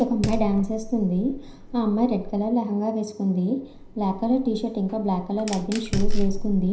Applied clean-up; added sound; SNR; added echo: none; Fire; 4 dB; reverberation time 0.5 s.